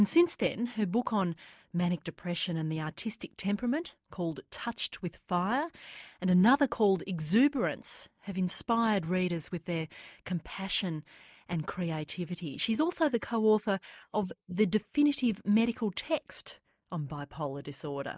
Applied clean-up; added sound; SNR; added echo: neural mask model Resemble Enhance denoiser.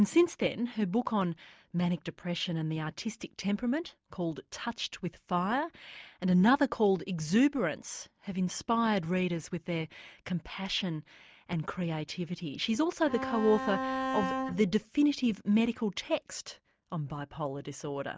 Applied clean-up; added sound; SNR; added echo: none; Bowed string instrument; 3 dB; none.